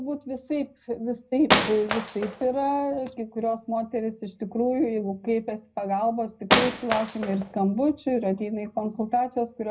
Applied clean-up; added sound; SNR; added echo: none; Wood; 0 dB; reverberation time 0.4 s.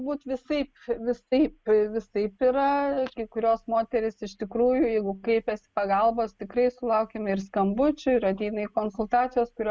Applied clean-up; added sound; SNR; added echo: none; none; none; none.